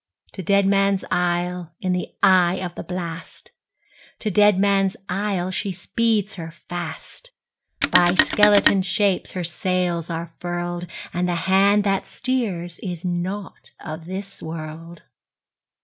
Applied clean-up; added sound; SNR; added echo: none; Telephone; 1 dB; none.